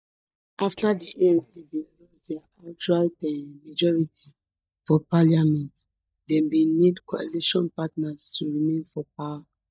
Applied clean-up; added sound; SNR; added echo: neural mask model DeepFilterNet 3.